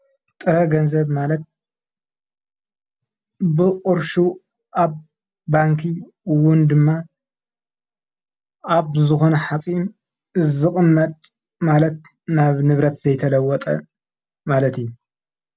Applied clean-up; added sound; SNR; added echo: none; none; none; none.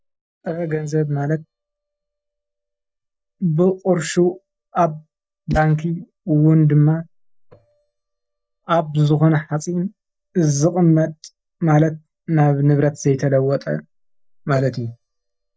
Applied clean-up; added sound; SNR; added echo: neural mask model DeepFilterNet 3.